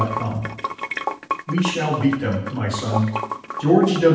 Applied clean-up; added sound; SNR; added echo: none; Sink (filling or washing) / Water; 8 dB; reverberation time 0.9 s.